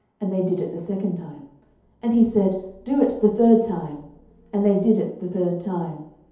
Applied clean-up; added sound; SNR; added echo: none; none; none; reverberation time 2.2 s.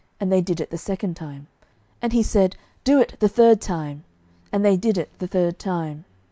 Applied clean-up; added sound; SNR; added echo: none; none; none; none.